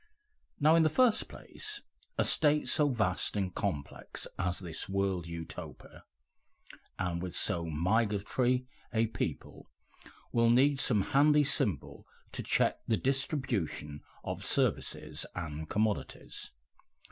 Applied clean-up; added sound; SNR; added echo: none; none; none; none.